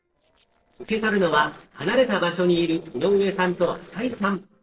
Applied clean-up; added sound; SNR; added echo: neural separator model SepFormer DNS4.